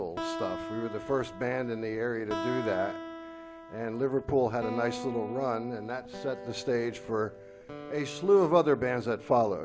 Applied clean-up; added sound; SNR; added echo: none; none; none; none.